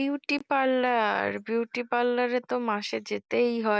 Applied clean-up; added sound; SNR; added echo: none; none; none; none.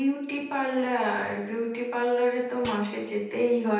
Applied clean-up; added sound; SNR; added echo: none; Hi-hat; 7 dB; reverberation time 0.8 s.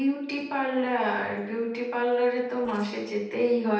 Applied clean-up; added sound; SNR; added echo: neural separator model SepFormer DNS4.